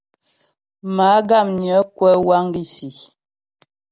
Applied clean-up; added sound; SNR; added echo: none; none; none; none.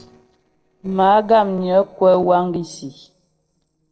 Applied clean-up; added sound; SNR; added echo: neural separator model SepFormer DNS4.